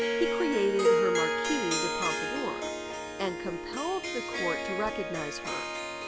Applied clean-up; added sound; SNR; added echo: none; Harp; -3 dB; none.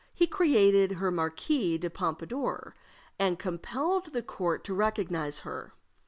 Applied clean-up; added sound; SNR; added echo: none; none; none; none.